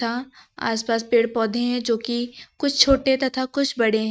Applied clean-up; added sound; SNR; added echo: neural mask model RNNoise.